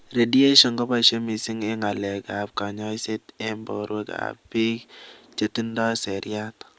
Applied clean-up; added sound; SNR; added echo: none; none; none; none.